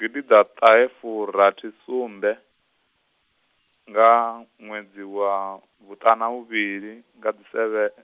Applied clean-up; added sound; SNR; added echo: none; none; none; none.